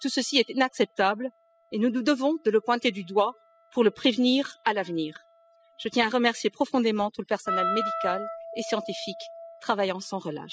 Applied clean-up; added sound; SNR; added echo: classical method spectral subtraction.